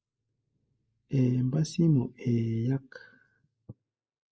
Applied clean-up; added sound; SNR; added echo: neural mask model Resemble Enhance denoiser.